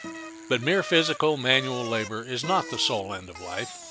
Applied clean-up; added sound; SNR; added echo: none; Bicycle + Guitar; 13 dB; none.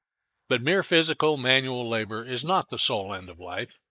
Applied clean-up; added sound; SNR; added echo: neural mask model Resemble Enhance denoiser.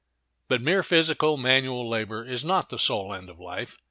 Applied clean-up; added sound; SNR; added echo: none; none; none; none.